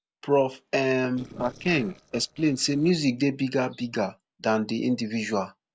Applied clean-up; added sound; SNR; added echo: neural separator model SepFormer DNS4.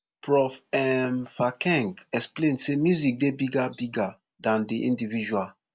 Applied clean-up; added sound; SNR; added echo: none; none; none; none.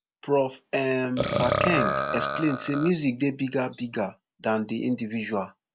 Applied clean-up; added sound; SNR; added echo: none; Burping, eructation; 2 dB; none.